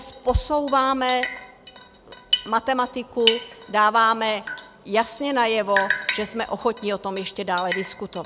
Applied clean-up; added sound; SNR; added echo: none; Drip; 8 dB; none.